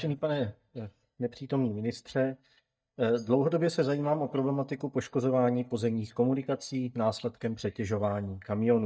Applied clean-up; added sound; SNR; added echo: neural mask model DeepFilterNet 3.